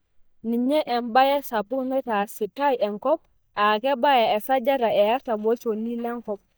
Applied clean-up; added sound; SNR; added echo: neural mask model DeepFilterNet 3.